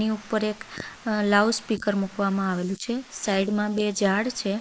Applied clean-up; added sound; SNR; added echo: neural mask model Resemble Enhance denoiser.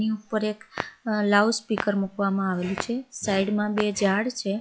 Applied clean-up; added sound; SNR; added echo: classical method log-MMSE.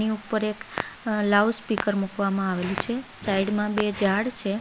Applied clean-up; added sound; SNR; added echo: none; Clock; 13 dB; none.